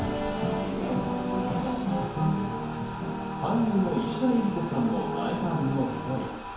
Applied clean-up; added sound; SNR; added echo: none; Bathtub (filling or washing); 10 dB; reverberation time 1.0 s.